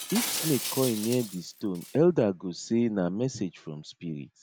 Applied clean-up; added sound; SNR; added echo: none; Shatter; 10 dB; none.